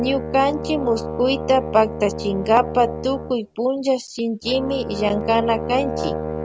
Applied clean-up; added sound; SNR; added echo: none; Brass instrument; 7 dB; none.